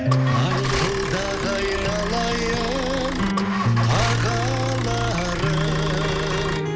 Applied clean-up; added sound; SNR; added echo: none; Idling / Engine starting / Motor vehicle (road); 5 dB; none.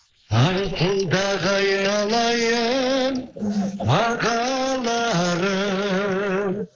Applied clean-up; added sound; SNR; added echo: neural mask model Resemble Enhance denoiser.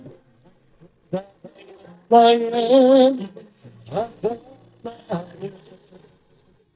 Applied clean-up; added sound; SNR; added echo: neural mask model DeepFilterNet 3.